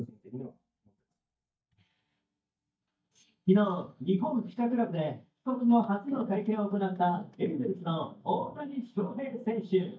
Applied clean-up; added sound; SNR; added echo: neural mask model DeepFilterNet 3.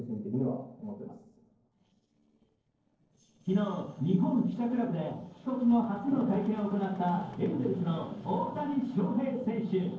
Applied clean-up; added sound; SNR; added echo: neural separator model SepFormer DNS4.